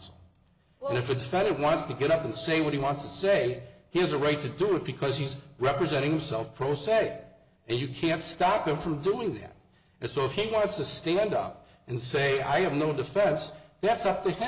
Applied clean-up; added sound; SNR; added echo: none; none; none; none.